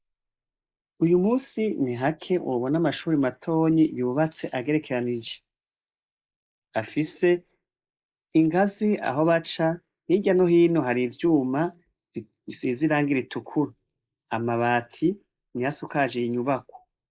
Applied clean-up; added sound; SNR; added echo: neural mask model Resemble Enhance denoiser.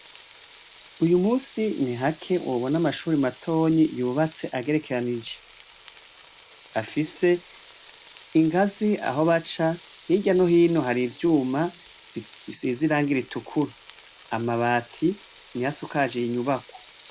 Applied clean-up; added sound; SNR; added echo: none; Frying (food); 19 dB; none.